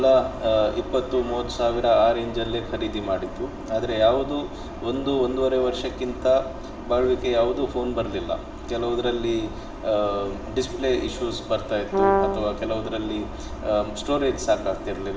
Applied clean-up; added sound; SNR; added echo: none; Brass instrument; -2 dB; reverberation time 1.5 s.